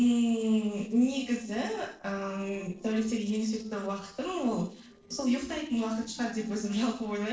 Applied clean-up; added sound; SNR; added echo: neural separator model SepFormer DNS4.